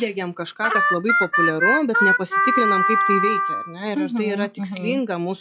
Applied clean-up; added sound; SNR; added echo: classical method log-MMSE.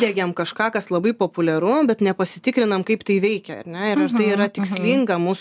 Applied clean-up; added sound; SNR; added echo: none; none; none; none.